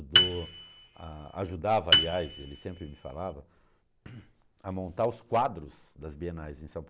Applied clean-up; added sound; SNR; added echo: none; Piano; -5 dB; none.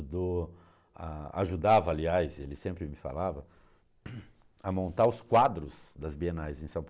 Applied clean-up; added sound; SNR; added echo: none; none; none; none.